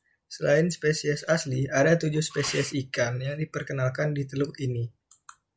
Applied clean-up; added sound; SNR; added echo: none; Sneeze; 16 dB; none.